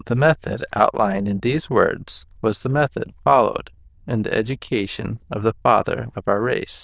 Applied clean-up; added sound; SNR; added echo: neural diffusion model UNIVERSE++.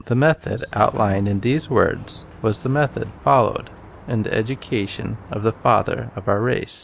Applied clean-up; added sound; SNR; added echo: none; Sliding door; 19 dB; none.